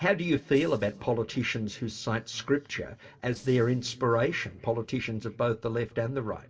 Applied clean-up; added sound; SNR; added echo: neural separator model SepFormer DNS4.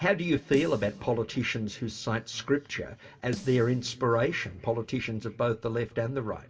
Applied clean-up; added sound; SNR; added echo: none; Snare drum; 18 dB; reverberation time 0.1 s.